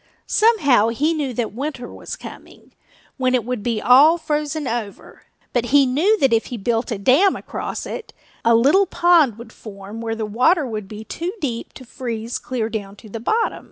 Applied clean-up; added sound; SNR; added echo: none; none; none; none.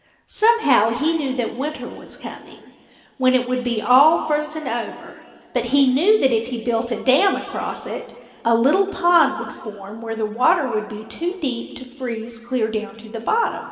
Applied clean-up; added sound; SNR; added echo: none; none; none; reverberation time 2.1 s.